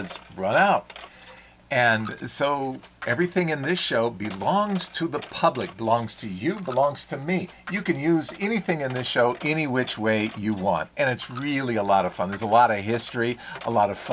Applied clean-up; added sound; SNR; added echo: none; Coin (dropping); 20 dB; none.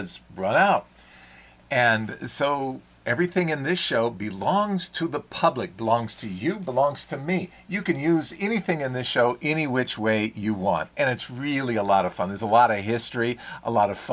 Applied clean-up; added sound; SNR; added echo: none; none; none; none.